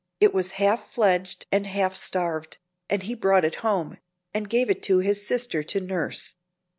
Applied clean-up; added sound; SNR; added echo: none; none; none; none.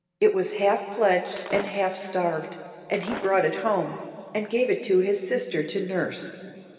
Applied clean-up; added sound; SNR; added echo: none; Shatter; 15 dB; reverberation time 2.4 s.